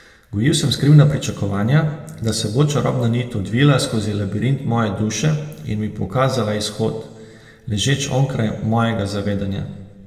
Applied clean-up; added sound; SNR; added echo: none; none; none; reverberation time 0.9 s.